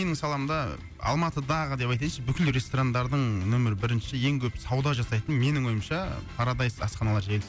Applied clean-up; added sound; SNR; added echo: none; none; none; none.